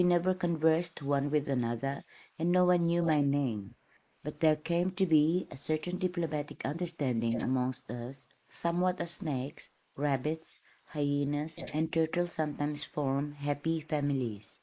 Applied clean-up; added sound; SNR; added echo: neural mask model Resemble Enhance denoiser.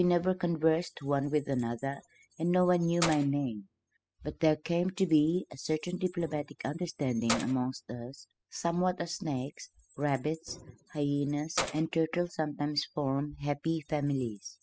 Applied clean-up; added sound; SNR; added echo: classical method spectral subtraction.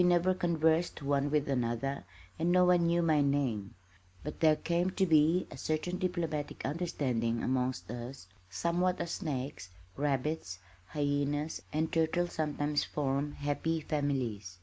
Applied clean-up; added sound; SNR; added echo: none; none; none; none.